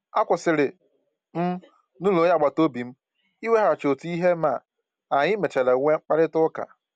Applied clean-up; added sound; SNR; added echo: none; none; none; none.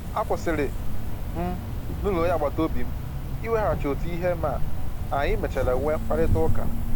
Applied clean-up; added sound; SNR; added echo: none; Cricket; -3 dB; none.